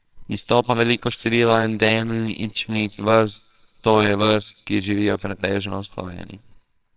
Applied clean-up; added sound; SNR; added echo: neural separator model SepFormer WHAMR!.